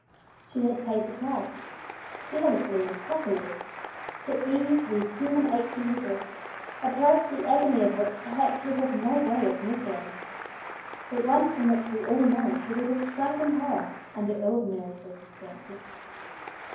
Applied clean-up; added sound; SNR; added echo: none; Applause; 12 dB; reverberation time 0.9 s.